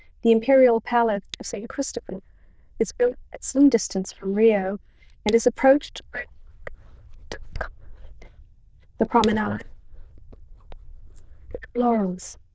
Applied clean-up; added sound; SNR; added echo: neural diffusion model UNIVERSE++.